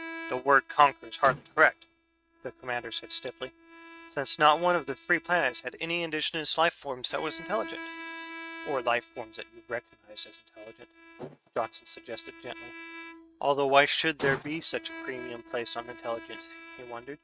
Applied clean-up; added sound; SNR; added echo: neural mask model RNNoise.